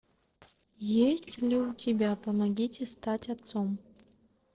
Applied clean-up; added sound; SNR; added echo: neural separator model SepFormer DNS4.